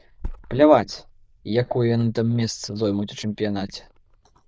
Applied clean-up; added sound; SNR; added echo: neural diffusion model UNIVERSE++.